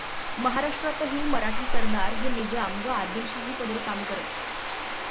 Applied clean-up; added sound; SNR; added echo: none; Bathtub (filling or washing); -5 dB; none.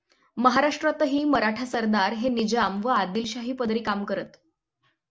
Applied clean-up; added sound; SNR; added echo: none; none; none; none.